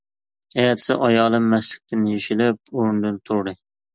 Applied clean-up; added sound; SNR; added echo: none; none; none; none.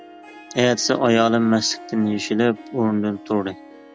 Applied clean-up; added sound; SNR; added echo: none; Harp; 17 dB; none.